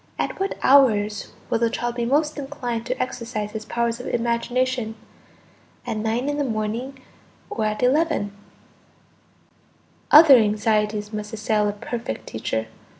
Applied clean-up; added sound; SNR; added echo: none; none; none; none.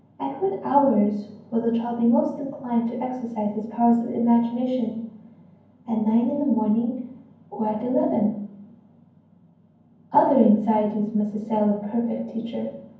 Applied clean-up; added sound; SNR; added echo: none; none; none; reverberation time 0.9 s.